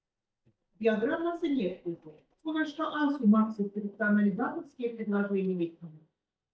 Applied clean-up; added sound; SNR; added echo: neural mask model DeepFilterNet 3.